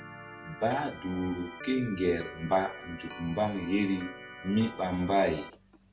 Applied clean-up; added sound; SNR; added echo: none; Organ; 14 dB; none.